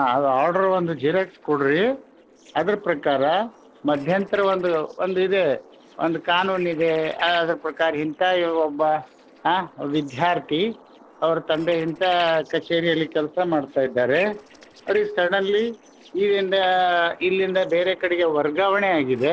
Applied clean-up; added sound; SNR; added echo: neural separator model SepFormer DNS4.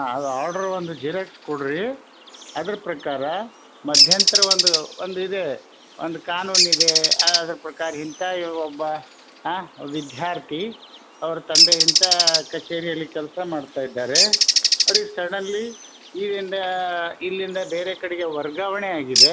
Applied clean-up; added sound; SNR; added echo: none; Bird; -4 dB; none.